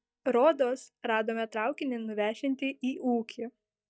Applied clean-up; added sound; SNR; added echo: neural mask model DeepFilterNet 3.